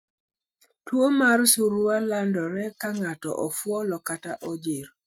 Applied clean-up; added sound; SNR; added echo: neural mask model RNNoise.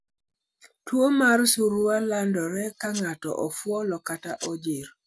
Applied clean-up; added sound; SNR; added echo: none; Domestic sounds, home sounds; 16 dB; none.